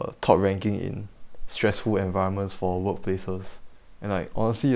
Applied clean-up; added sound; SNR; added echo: none; Cricket / Frog; 10 dB; none.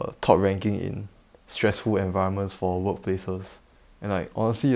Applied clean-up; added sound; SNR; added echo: none; none; none; none.